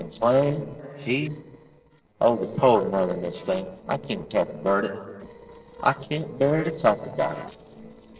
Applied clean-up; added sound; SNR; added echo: neural separator model SepFormer DNS4.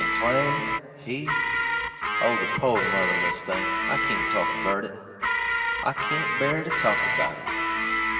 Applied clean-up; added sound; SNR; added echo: none; Guitar; -3 dB; reverberation time 2.8 s.